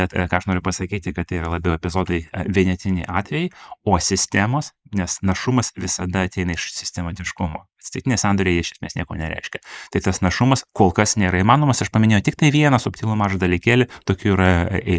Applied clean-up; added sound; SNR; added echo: neural mask model Resemble Enhance denoiser.